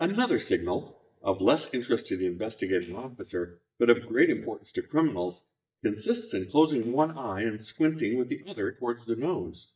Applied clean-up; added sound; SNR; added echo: neural mask model DeepFilterNet 3.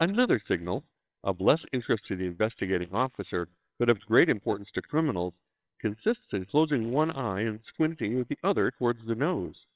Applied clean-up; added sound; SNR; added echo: neural separator model SepFormer WHAMR!.